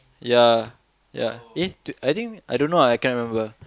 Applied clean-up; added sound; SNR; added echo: none; none; none; none.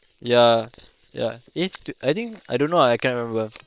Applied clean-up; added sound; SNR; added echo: neural separator model SepFormer WHAM!.